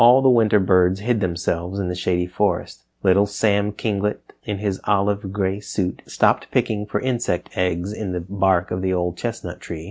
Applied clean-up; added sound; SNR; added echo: none; none; none; none.